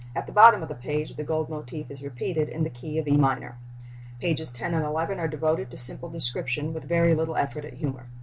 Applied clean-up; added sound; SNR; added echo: none; none; none; none.